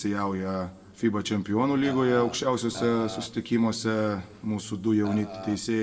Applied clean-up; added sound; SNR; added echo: none; Burping, eructation; 13 dB; reverberation time 1.4 s.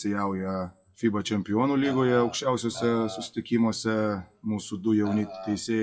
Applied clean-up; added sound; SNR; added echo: classical method WPE with log-MMSE.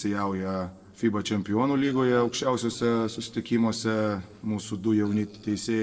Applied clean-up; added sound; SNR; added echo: neural separator model SepFormer DNS4.